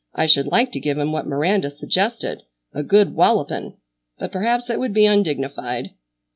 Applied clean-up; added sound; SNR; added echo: none; none; none; none.